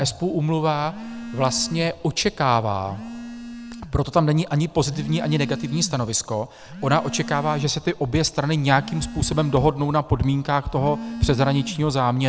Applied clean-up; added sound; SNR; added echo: none; Telephone; 13 dB; none.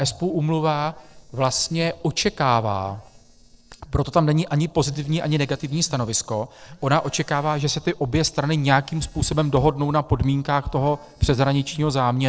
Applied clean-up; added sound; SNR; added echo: neural separator model SepFormer DNS4.